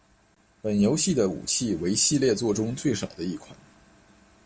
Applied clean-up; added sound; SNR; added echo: none; none; none; none.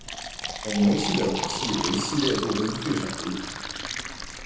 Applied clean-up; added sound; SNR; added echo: none; Fill (with liquid); 4 dB; reverberation time 0.8 s.